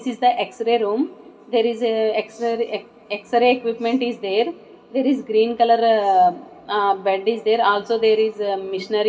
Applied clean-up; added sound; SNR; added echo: none; none; none; reverberation time 0.3 s.